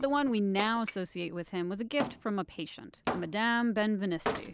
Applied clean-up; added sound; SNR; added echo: none; Wood; 10 dB; none.